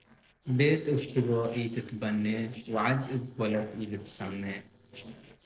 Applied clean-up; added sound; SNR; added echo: neural separator model SepFormer DNS4.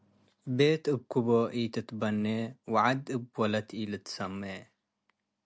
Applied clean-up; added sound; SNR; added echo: none; none; none; none.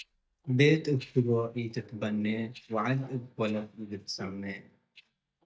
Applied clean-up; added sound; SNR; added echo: neural mask model DeepFilterNet 3.